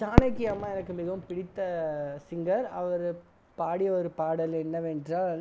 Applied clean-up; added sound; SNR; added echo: none; Fireworks; 2 dB; none.